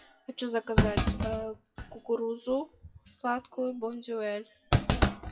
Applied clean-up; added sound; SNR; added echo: classical method WPE with log-MMSE.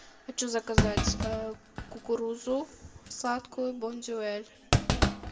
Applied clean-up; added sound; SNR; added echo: none; Thump, thud; -2 dB; reverberation time 1.1 s.